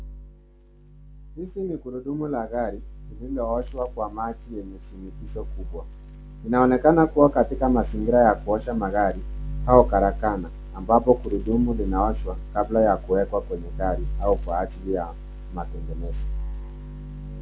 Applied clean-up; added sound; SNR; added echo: none; none; none; none.